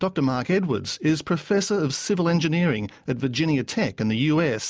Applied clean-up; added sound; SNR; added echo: none; none; none; none.